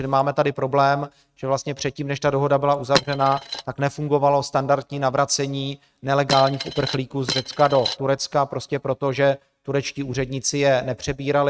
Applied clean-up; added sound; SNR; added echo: neural mask model RNNoise.